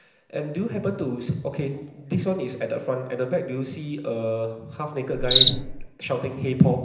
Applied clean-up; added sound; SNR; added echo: none; Cricket; 1 dB; reverberation time 0.9 s.